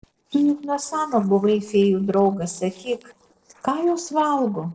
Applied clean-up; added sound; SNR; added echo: neural separator model SepFormer DNS4.